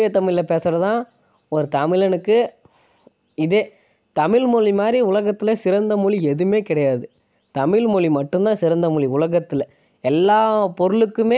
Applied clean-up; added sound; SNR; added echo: none; none; none; none.